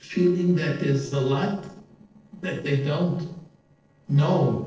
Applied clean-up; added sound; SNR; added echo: neural separator model SepFormer DNS4.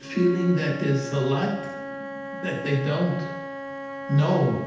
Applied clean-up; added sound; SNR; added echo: none; Wind instrument, woodwind instrument; 10 dB; reverberation time 0.8 s.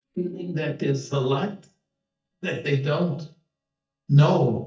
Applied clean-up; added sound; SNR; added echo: neural mask model DeepFilterNet 3.